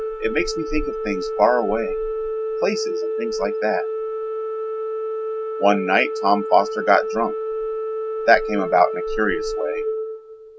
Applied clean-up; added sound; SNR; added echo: none; Organ; 3 dB; none.